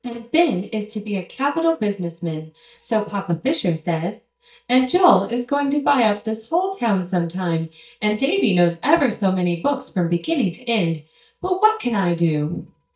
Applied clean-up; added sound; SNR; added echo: neural mask model DeepFilterNet 3.